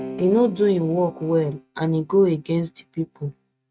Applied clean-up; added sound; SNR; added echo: neural mask model RNNoise.